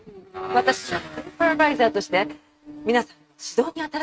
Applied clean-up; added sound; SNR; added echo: neural mask model RNNoise.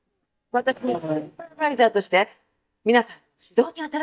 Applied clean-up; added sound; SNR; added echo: neural mask model DeepFilterNet 3.